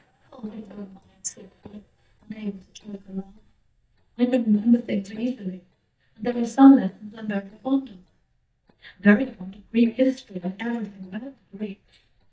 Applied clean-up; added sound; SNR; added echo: neural mask model DeepFilterNet 3.